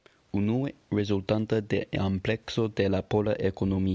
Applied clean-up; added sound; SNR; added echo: none; none; none; none.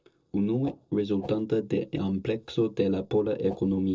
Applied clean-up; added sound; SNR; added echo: neural separator model SepFormer DNS4.